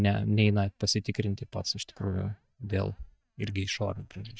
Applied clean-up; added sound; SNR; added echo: neural mask model DeepFilterNet 3.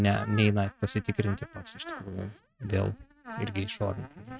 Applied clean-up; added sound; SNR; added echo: neural mask model RNNoise.